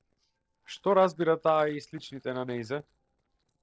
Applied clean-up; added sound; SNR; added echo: neural separator model SepFormer DNS4.